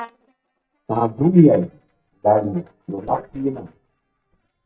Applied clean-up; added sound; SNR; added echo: neural mask model DeepFilterNet 3.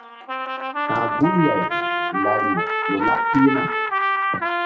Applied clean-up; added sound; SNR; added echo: classical method WPE with log-MMSE.